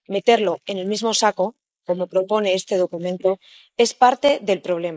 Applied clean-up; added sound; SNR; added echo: neural mask model Resemble Enhance denoiser.